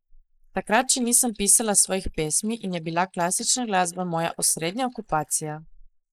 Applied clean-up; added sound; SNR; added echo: neural mask model Resemble Enhance denoiser.